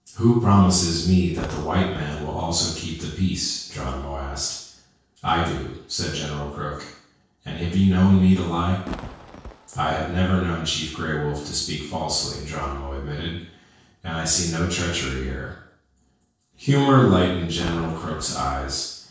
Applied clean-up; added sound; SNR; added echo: neural separator model SepFormer DNS4.